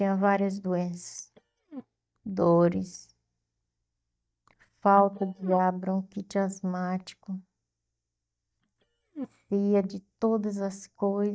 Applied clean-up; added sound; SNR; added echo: neural mask model DeepFilterNet 3.